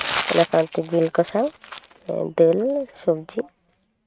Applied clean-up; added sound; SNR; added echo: neural mask model RNNoise.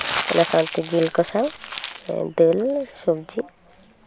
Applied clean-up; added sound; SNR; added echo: none; Crumpling, crinkling; 8 dB; none.